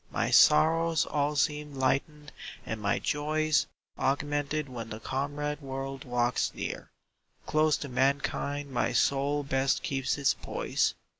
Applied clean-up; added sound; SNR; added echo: none; none; none; none.